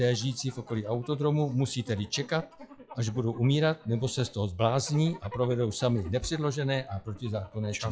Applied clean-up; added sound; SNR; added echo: classical method log-MMSE.